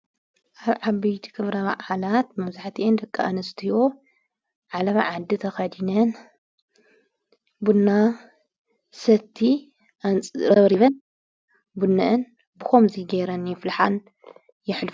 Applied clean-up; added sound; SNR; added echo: none; none; none; none.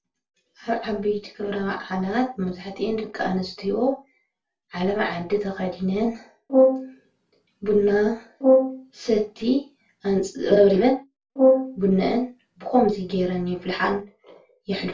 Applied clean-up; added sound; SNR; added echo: none; Brass instrument; -1 dB; reverberation time 0.2 s.